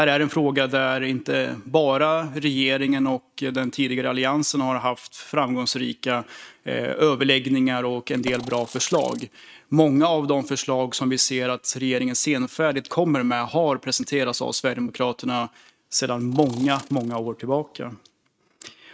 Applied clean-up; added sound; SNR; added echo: neural mask model RNNoise.